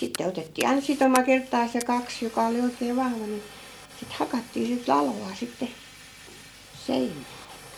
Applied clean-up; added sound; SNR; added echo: none; Fire; 16 dB; none.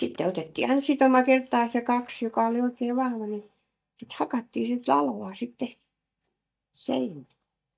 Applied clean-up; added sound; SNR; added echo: neural mask model DeepFilterNet 3.